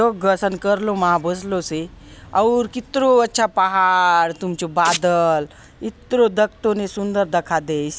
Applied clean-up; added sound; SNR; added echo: none; Domestic sounds, home sounds; 11 dB; none.